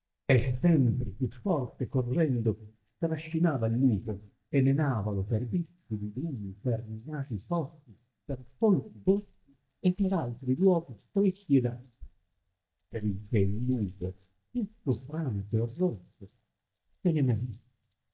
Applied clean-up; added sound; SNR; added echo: neural mask model DeepFilterNet 3.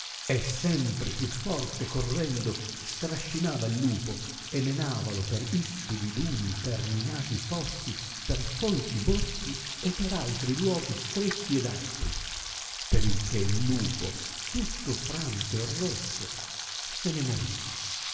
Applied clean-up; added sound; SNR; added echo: none; Frying (food); 7 dB; reverberation time 1.4 s.